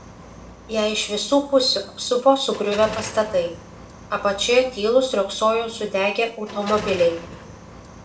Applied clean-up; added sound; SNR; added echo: none; Car; 16 dB; reverberation time 0.4 s.